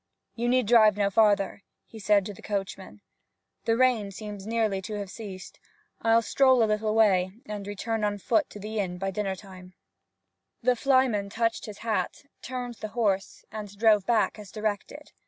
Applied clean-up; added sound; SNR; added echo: none; none; none; none.